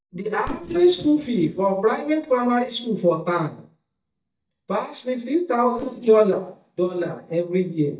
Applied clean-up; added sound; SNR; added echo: neural mask model DeepFilterNet 3.